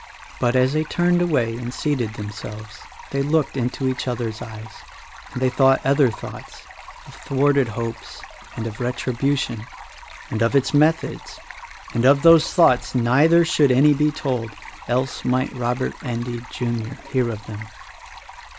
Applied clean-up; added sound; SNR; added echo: none; Stream; 18 dB; none.